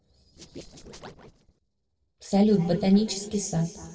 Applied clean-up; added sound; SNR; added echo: neural separator model SepFormer DNS4.